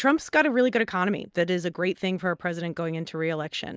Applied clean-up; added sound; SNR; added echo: none; none; none; none.